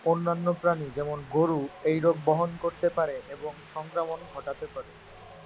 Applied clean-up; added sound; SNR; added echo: none; Wind; 20 dB; none.